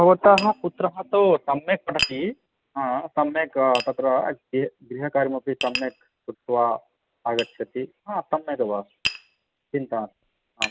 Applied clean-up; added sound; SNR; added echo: none; Tap; 12 dB; none.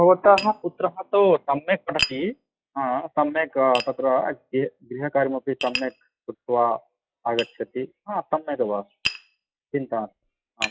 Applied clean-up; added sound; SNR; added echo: classical method log-MMSE.